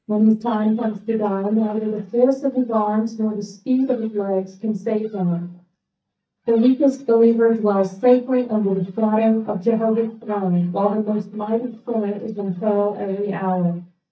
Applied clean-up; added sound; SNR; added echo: neural mask model DeepFilterNet 3.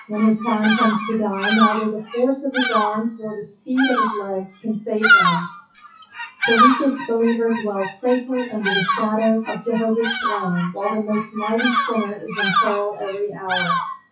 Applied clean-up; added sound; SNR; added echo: classical method WPE with log-MMSE.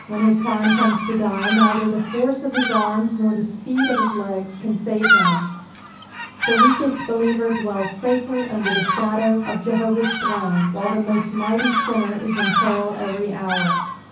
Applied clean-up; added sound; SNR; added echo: none; Bird vocalization, bird call, bird song; 3 dB; reverberation time 0.6 s.